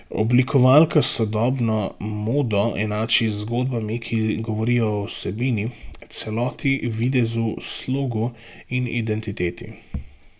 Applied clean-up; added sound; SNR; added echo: none; none; none; none.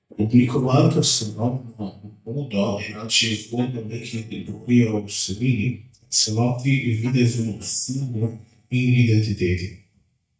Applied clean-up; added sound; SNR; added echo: neural mask model DeepFilterNet 3.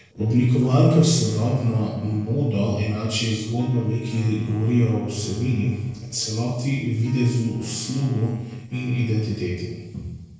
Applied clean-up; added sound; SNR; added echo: neural separator model SepFormer DNS4.